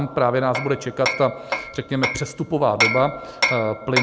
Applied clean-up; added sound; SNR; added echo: none; Hammer; 4 dB; none.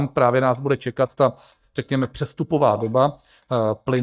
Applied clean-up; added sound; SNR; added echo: neural mask model DeepFilterNet 3.